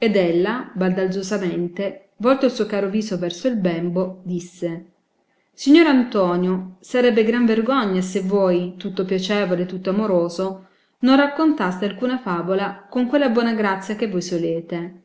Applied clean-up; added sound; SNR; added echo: none; none; none; none.